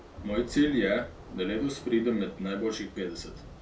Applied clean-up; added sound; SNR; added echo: none; Thunder / Rain; 16 dB; reverberation time 0.2 s.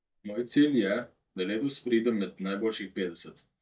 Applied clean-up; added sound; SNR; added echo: neural mask model DeepFilterNet 3.